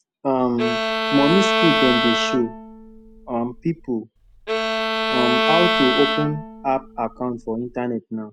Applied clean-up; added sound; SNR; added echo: none; Bowed string instrument; 0 dB; none.